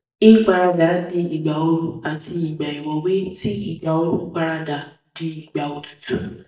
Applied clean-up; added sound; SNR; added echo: neural mask model DeepFilterNet 3.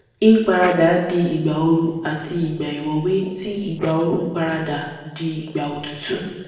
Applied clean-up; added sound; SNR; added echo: neural separator model SepFormer DNS4.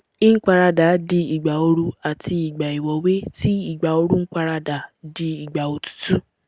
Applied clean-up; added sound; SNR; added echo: none; none; none; none.